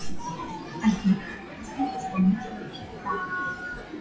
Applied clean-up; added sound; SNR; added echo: classical method WPE with log-MMSE.